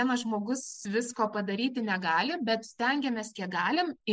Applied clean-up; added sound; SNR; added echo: none; none; none; none.